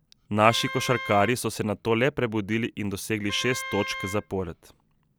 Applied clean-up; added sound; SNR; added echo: none; Wind instrument, woodwind instrument; 12 dB; none.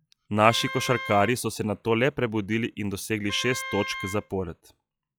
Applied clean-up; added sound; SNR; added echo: classical method log-MMSE.